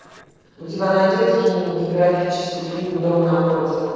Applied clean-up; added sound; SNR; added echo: neural separator model SepFormer DNS4.